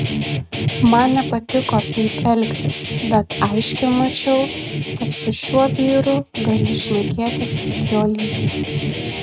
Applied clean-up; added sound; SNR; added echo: neural mask model RNNoise.